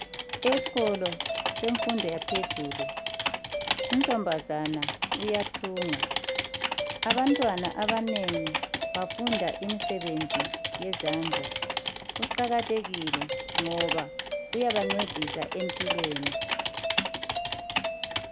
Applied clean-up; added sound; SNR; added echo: none; Doorbell + Typing; 0 dB; none.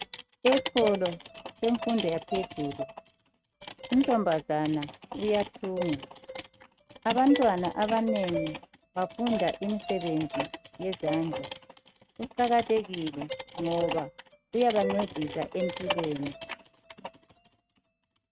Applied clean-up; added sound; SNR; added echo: neural mask model RNNoise.